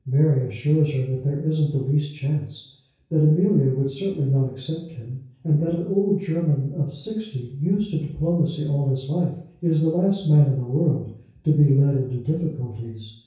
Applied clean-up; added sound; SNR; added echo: none; none; none; reverberation time 0.6 s.